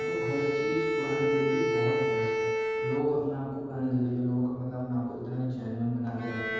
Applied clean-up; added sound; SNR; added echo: none; Bowed string instrument; 0 dB; reverberation time 1.2 s.